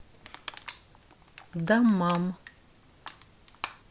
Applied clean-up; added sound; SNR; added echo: none; Crushing; 16 dB; none.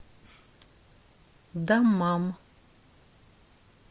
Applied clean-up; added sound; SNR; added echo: none; none; none; none.